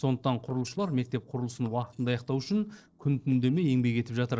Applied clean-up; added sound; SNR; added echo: neural separator model SepFormer DNS4.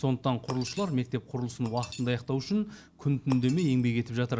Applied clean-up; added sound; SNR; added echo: none; Shatter; 20 dB; none.